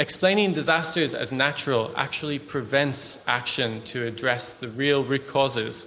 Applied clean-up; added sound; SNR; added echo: none; none; none; none.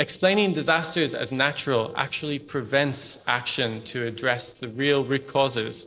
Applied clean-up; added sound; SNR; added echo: neural separator model SepFormer DNS4.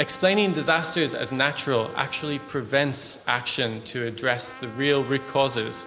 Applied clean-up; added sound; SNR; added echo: none; Trumpet; 18 dB; none.